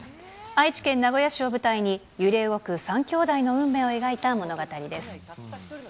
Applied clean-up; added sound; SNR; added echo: none; none; none; none.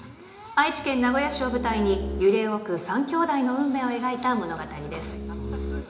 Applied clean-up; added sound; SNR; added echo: none; Bowed string instrument; 9 dB; reverberation time 0.8 s.